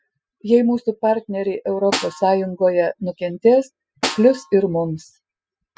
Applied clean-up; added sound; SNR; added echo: classical method spectral subtraction.